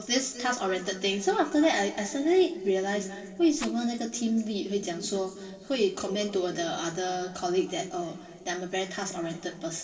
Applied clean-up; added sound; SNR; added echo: neural separator model SepFormer DNS4.